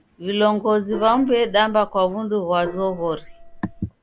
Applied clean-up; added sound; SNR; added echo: none; Gong; 16 dB; none.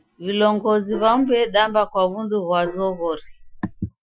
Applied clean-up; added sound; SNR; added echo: classical method Wiener filter.